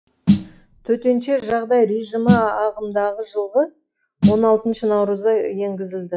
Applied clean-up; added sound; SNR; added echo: classical method log-MMSE.